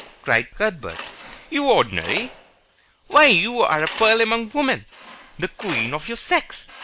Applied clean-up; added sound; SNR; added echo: none; Tools; 16 dB; none.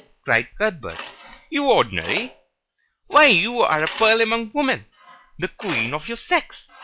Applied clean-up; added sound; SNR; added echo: classical method log-MMSE.